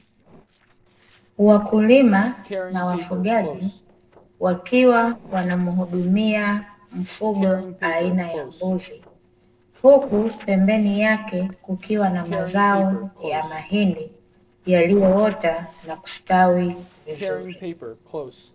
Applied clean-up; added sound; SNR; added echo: neural separator model SepFormer DNS4.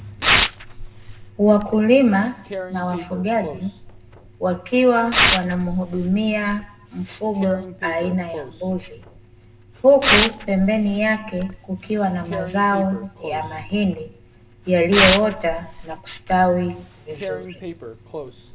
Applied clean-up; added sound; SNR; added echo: none; Tearing; 5 dB; reverberation time 0.2 s.